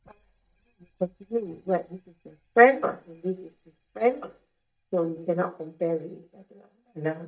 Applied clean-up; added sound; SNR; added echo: neural mask model DeepFilterNet 3.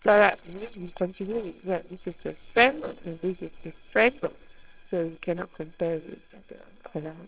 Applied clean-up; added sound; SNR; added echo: neural separator model SepFormer WHAMR!.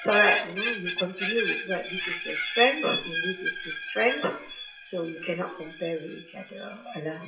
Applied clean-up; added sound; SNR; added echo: classical method WPE with log-MMSE.